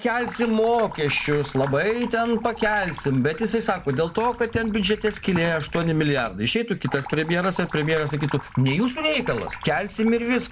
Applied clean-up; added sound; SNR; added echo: none; Sink (filling or washing) / Water tap, faucet; 15 dB; none.